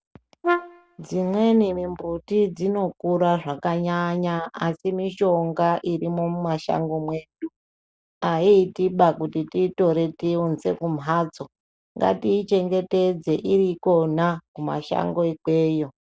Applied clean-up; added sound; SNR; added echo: none; Brass instrument; 5 dB; none.